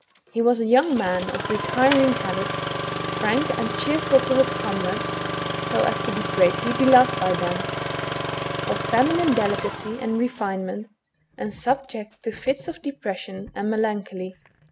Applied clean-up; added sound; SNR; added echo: none; Engine starting; 5 dB; none.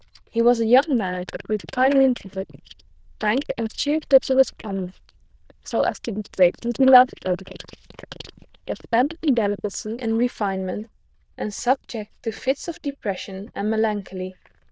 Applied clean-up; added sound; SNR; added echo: neural diffusion model UNIVERSE++.